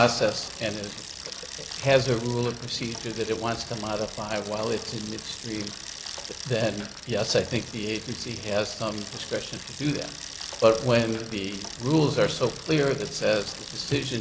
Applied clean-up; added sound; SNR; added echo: none; Bicycle; 12 dB; none.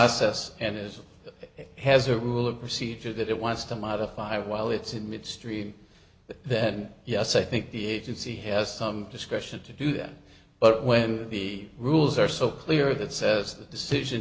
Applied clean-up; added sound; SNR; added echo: none; none; none; none.